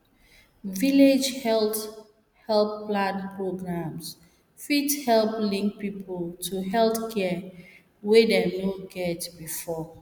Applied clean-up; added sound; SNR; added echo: none; none; none; none.